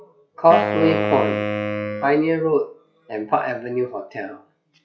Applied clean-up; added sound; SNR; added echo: classical method log-MMSE.